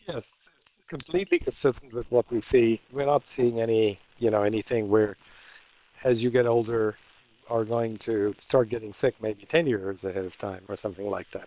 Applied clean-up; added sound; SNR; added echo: neural separator model SepFormer WHAM!.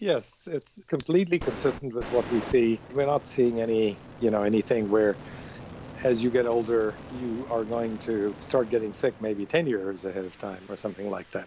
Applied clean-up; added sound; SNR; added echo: none; Fire; 16 dB; none.